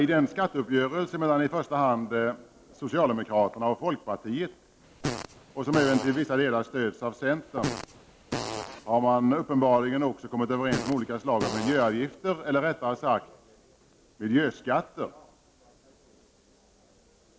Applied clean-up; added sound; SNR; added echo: none; Fart; 8 dB; none.